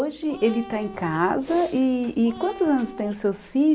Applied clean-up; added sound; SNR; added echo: none; Cat; 18 dB; none.